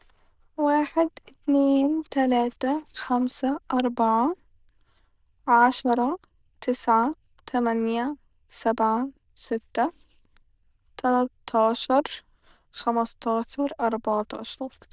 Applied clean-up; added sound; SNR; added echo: neural diffusion model UNIVERSE++.